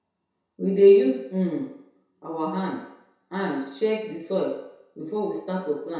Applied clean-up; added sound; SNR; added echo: none; none; none; reverberation time 0.7 s.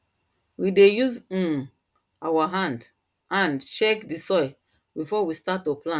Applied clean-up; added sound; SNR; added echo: none; none; none; none.